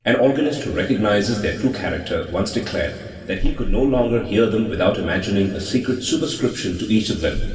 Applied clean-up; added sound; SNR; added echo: none; none; none; reverberation time 2.4 s.